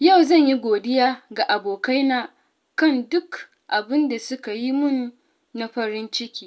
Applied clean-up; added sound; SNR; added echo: none; none; none; none.